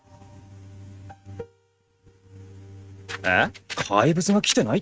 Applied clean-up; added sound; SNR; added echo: neural mask model RNNoise.